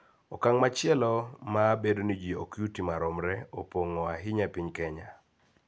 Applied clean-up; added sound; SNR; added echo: none; none; none; none.